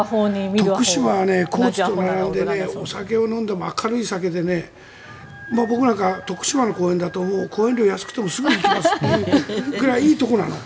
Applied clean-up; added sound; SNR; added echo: none; none; none; none.